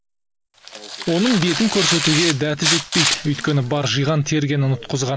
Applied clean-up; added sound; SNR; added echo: none; Tearing; 3 dB; none.